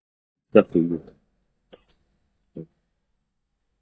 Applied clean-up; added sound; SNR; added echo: neural mask model DeepFilterNet 3.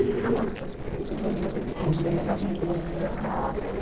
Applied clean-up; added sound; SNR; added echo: neural separator model SepFormer DNS4.